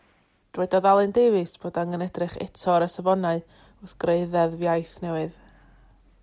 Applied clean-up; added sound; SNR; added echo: none; none; none; none.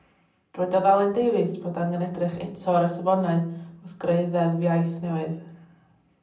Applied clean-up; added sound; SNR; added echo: none; none; none; reverberation time 0.6 s.